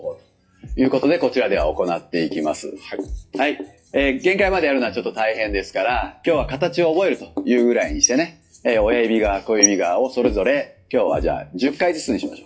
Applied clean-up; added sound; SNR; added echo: classical method WPE with log-MMSE.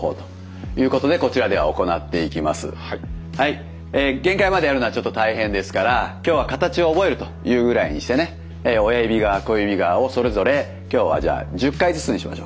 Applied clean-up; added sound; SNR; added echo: none; none; none; none.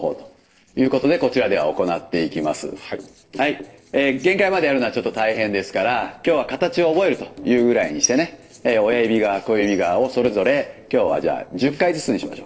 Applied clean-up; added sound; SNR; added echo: neural separator model SepFormer DNS4.